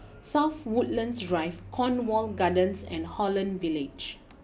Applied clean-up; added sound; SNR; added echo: none; none; none; none.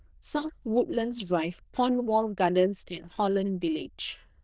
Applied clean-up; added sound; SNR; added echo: neural diffusion model UNIVERSE++.